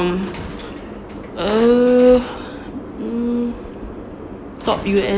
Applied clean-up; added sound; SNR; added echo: none; Train; 19 dB; none.